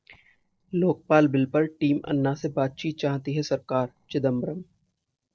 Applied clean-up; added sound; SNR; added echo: neural separator model SepFormer DNS4.